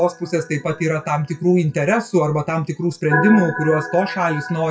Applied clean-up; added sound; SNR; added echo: classical method WPE with log-MMSE.